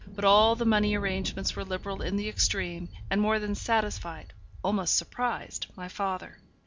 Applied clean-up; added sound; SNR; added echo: none; Thunder; 11 dB; none.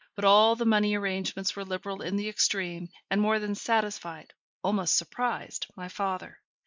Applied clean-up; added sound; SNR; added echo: neural mask model Resemble Enhance denoiser.